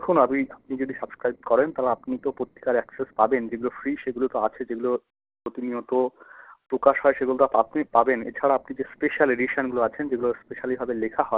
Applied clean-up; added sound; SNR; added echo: neural separator model SepFormer DNS4.